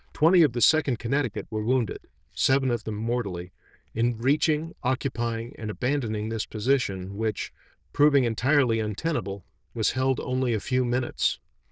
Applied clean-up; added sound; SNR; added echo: neural diffusion model UNIVERSE++.